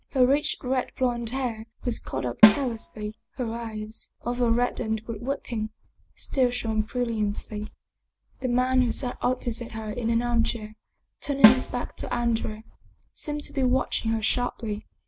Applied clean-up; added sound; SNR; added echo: none; Snare drum; -2 dB; none.